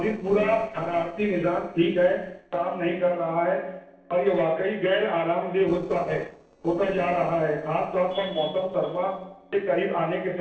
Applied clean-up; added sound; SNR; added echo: neural separator model SepFormer DNS4.